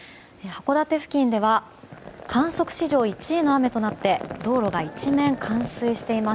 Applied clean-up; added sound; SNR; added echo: none; none; none; none.